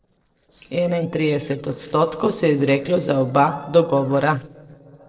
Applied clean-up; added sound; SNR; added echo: neural separator model SepFormer DNS4.